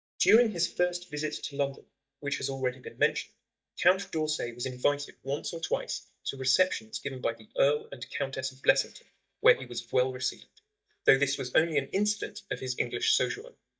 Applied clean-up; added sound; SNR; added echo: neural mask model DeepFilterNet 3.